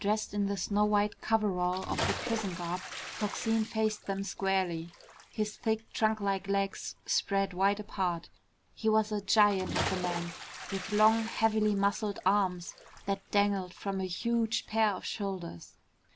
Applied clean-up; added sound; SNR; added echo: none; Bathtub (filling or washing) / Splash, splatter; 12 dB; none.